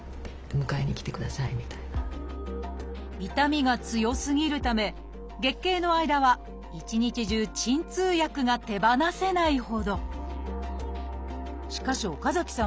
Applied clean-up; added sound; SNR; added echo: none; none; none; none.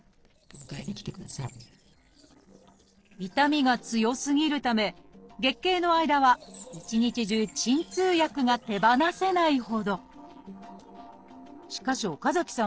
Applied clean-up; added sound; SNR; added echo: neural separator model SepFormer DNS4.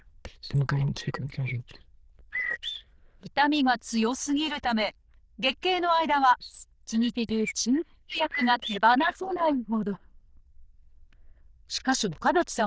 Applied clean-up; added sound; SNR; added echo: neural diffusion model UNIVERSE++.